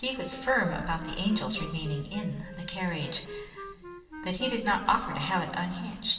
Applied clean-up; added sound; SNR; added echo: none; Wind instrument, woodwind instrument; 14 dB; reverberation time 2.6 s.